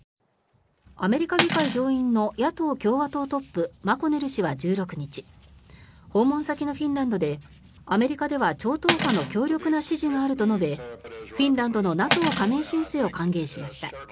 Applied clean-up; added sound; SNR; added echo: none; Cutlery, silverware; 6 dB; none.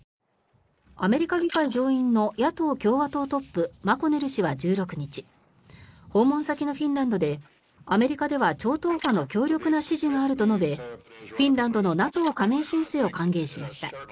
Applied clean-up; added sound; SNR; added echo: neural mask model Resemble Enhance denoiser.